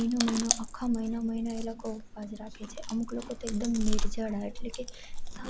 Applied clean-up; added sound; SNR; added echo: none; Chewing, mastication; 0 dB; none.